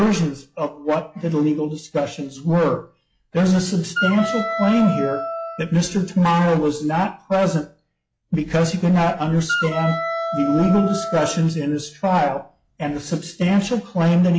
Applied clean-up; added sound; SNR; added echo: classical method log-MMSE.